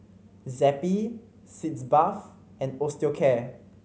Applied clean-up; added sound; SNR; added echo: none; none; none; none.